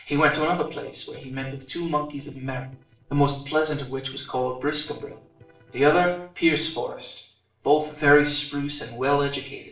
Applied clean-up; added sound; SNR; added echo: neural separator model SepFormer DNS4.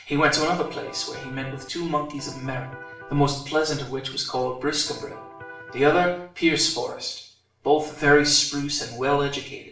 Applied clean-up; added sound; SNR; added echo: none; Electric guitar; 17 dB; reverberation time 0.5 s.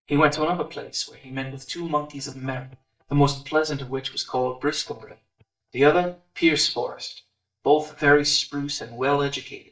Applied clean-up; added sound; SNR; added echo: neural mask model DeepFilterNet 3.